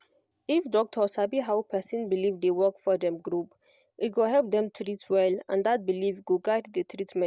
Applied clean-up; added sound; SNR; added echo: none; none; none; none.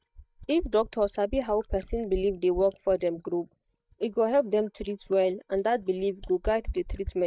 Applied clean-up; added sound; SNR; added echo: neural mask model DeepFilterNet 3.